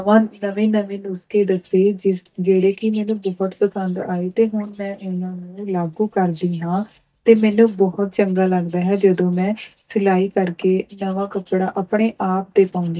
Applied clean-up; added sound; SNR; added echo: neural mask model DeepFilterNet 3.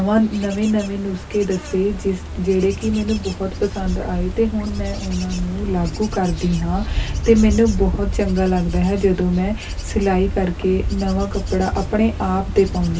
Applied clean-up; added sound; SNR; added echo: none; Wind / Bird / Insect; 6 dB; reverberation time 0.1 s.